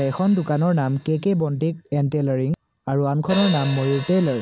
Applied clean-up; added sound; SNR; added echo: none; Hi-hat; 16 dB; none.